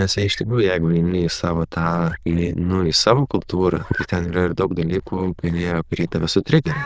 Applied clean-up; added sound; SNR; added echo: neural diffusion model UNIVERSE++.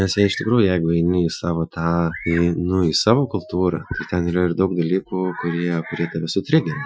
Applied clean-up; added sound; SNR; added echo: classical method Wiener filter.